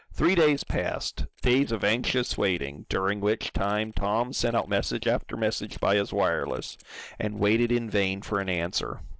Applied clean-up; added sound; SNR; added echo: neural separator model SepFormer DNS4.